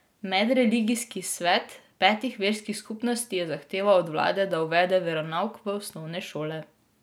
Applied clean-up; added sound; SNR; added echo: none; none; none; none.